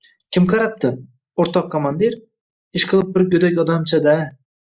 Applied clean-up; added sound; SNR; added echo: neural mask model Resemble Enhance denoiser.